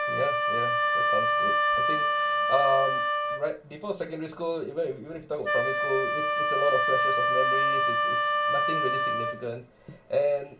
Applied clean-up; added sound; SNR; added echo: none; Wind instrument, woodwind instrument; -5 dB; reverberation time 0.2 s.